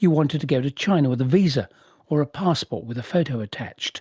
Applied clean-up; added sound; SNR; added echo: none; none; none; none.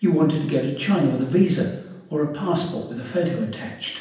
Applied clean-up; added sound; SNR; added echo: none; none; none; reverberation time 0.9 s.